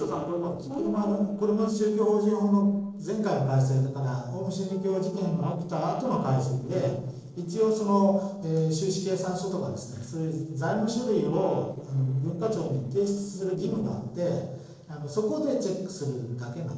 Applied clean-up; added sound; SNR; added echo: neural separator model SepFormer DNS4.